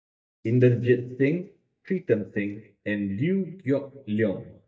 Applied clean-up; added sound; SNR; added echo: neural mask model DeepFilterNet 3.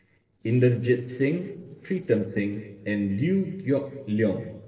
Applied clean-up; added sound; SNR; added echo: neural separator model SepFormer DNS4.